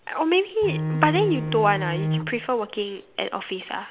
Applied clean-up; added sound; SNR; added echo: none; Bowed string instrument; 3 dB; none.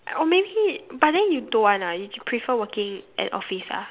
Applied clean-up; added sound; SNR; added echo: none; none; none; none.